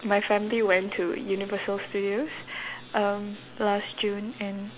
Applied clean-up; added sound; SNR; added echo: none; none; none; none.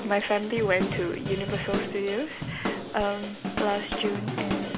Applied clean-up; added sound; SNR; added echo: none; Drum / Drum kit; 3 dB; none.